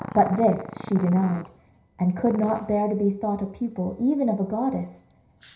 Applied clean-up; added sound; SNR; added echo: none; Growling; 16 dB; reverberation time 0.5 s.